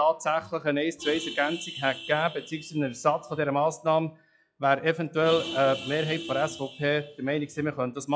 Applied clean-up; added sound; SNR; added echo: classical method log-MMSE.